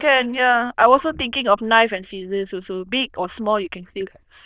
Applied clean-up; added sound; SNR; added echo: neural diffusion model UNIVERSE++.